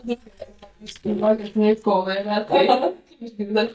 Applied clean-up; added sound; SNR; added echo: neural mask model DeepFilterNet 3.